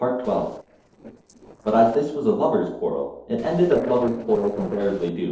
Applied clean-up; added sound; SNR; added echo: neural separator model SepFormer DNS4.